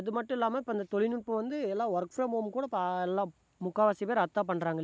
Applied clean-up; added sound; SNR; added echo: none; none; none; none.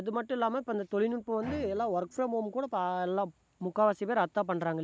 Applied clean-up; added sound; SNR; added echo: none; Bowed string instrument; 17 dB; none.